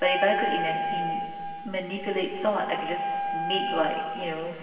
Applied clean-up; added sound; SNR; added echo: none; Wind instrument, woodwind instrument; 2 dB; reverberation time 2.5 s.